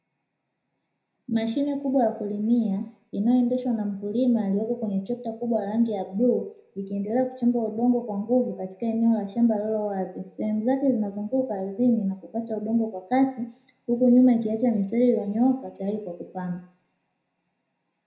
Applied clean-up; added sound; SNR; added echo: none; none; none; reverberation time 0.5 s.